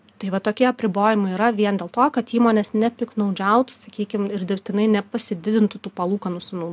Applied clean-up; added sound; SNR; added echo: none; none; none; none.